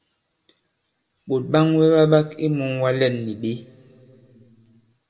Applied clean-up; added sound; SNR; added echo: none; none; none; reverberation time 2.0 s.